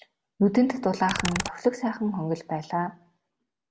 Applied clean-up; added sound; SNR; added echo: none; Computer keyboard; 8 dB; none.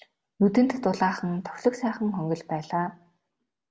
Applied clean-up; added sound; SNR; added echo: none; none; none; none.